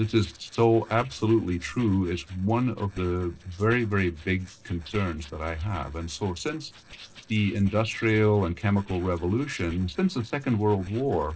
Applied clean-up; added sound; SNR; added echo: neural separator model SepFormer DNS4.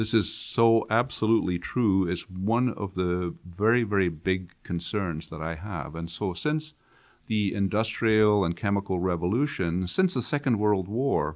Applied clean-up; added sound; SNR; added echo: none; none; none; none.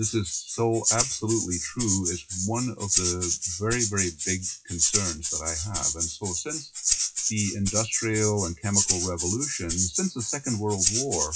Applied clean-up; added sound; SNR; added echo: classical method WPE with log-MMSE.